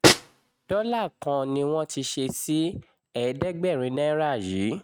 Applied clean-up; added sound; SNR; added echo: neural mask model RNNoise.